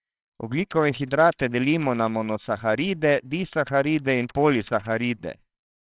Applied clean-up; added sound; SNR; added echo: neural separator model SepFormer WHAMR!.